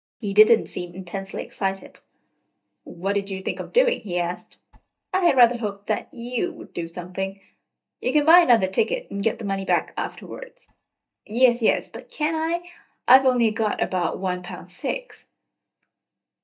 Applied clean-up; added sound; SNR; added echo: neural mask model DeepFilterNet 3.